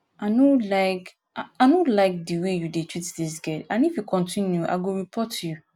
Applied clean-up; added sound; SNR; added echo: none; none; none; none.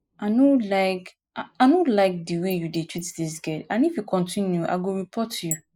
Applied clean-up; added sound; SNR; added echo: neural mask model Resemble Enhance denoiser.